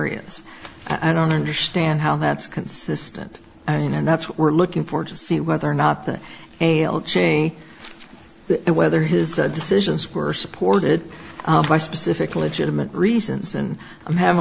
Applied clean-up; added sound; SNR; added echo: none; none; none; none.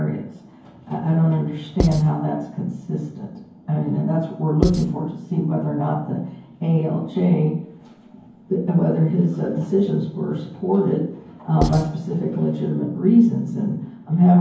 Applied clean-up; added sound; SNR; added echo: none; Writing; 5 dB; reverberation time 0.9 s.